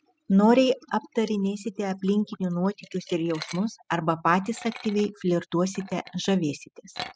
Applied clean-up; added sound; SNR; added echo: classical method spectral subtraction.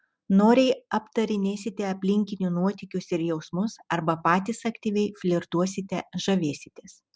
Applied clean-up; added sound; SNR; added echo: none; none; none; none.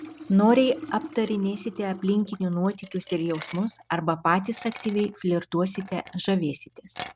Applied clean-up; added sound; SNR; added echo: none; Liquid; 17 dB; none.